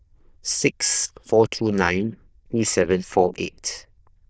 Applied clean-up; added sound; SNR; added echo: neural diffusion model UNIVERSE++.